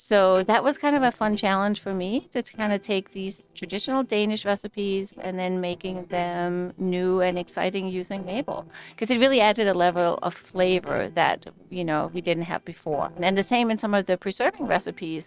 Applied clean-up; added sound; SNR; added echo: neural separator model SepFormer DNS4.